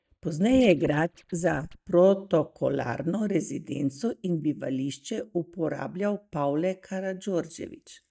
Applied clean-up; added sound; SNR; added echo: neural mask model DeepFilterNet 3.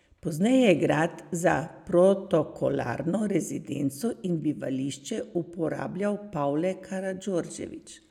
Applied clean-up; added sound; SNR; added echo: none; none; none; none.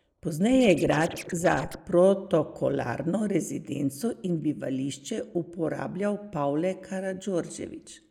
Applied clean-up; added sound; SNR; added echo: neural mask model Resemble Enhance denoiser.